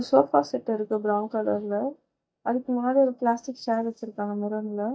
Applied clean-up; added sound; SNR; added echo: neural mask model DeepFilterNet 3.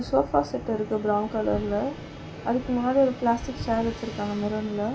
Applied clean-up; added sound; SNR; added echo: none; Gong; 18 dB; reverberation time 0.3 s.